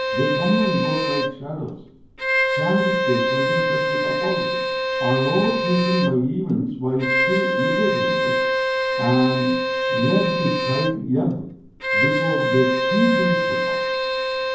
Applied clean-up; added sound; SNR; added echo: none; Bowed string instrument; -1 dB; reverberation time 0.9 s.